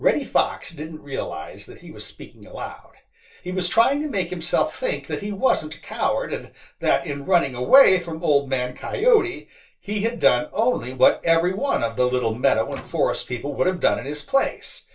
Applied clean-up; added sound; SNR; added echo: neural separator model SepFormer DNS4.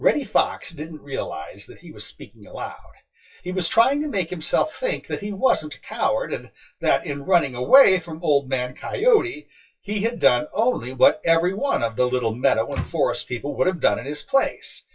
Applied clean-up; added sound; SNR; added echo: classical method WPE with log-MMSE.